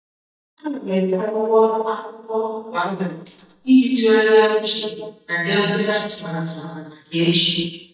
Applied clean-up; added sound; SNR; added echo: neural mask model DeepFilterNet 3.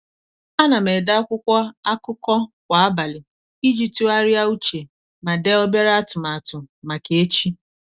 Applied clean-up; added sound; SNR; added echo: none; none; none; none.